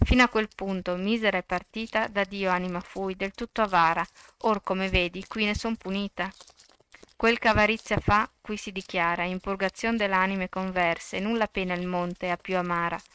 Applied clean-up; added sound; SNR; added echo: neural mask model RNNoise.